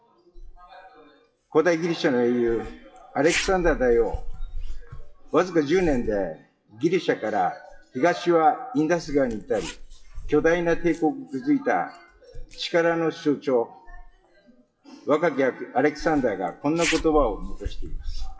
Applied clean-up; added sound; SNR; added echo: classical method WPE with log-MMSE.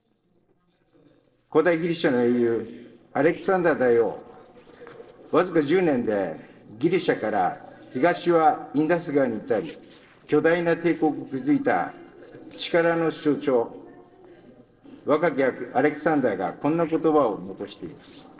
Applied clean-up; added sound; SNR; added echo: neural separator model SepFormer DNS4.